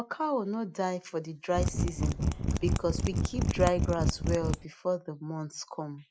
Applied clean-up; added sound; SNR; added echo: none; Mechanisms; -3 dB; none.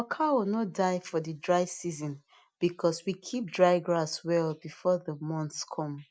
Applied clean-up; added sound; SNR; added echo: none; none; none; none.